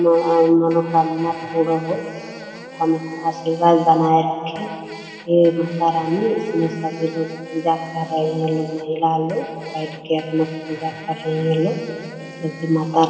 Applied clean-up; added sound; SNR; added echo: none; Fart; 19 dB; reverberation time 2.7 s.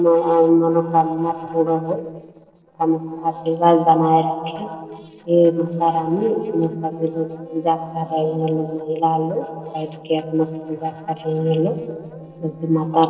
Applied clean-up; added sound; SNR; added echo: neural separator model SepFormer DNS4.